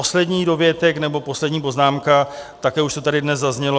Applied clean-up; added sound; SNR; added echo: none; none; none; none.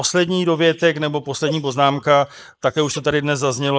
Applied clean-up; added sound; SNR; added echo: neural mask model Resemble Enhance denoiser.